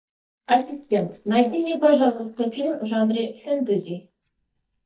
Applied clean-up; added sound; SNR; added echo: neural mask model DeepFilterNet 3.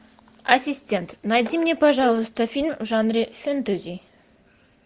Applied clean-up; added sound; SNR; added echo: none; none; none; none.